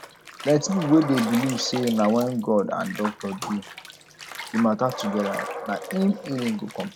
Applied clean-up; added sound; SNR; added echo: none; Bathtub (filling or washing) / Water + Animal; 10 dB; none.